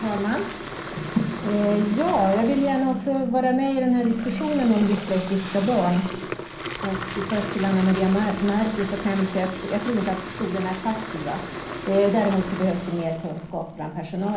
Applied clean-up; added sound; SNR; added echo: none; Fill (with liquid) / Water tap, faucet; 10 dB; reverberation time 0.6 s.